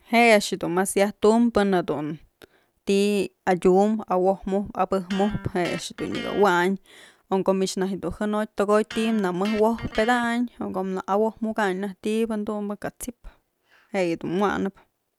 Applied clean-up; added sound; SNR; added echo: none; Electric guitar; 17 dB; none.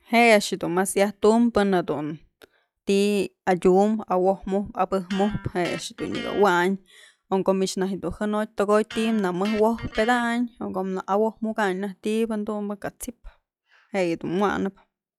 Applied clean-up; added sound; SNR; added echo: classical method log-MMSE.